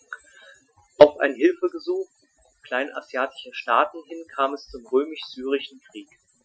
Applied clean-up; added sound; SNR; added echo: classical method Wiener filter.